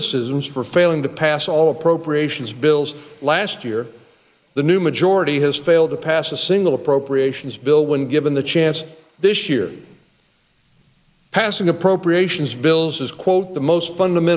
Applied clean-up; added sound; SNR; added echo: neural mask model Resemble Enhance denoiser.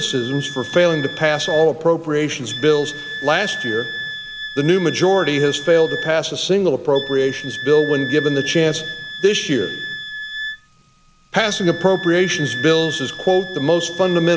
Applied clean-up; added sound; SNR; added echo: none; Wind instrument, woodwind instrument; 10 dB; none.